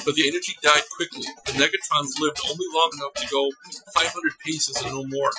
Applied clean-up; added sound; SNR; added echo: classical method Wiener filter.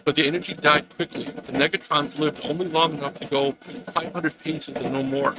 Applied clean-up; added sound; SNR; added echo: neural mask model RNNoise.